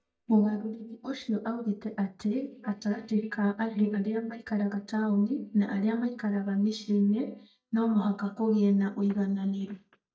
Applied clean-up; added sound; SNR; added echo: neural mask model DeepFilterNet 3.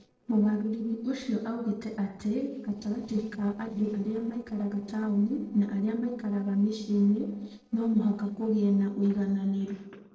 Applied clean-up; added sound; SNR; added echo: neural separator model SepFormer DNS4.